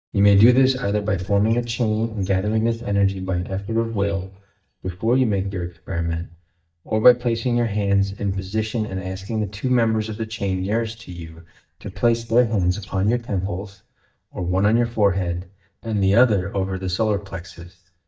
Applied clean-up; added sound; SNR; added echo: neural mask model DeepFilterNet 3.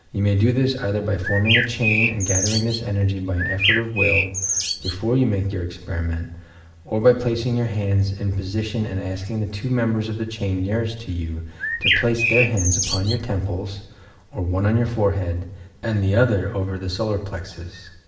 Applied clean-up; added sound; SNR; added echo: none; Bird; 0 dB; reverberation time 1.4 s.